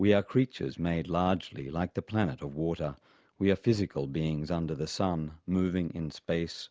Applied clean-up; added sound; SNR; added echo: none; none; none; none.